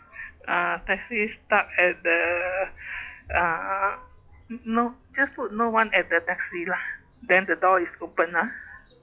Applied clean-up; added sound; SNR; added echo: classical method log-MMSE.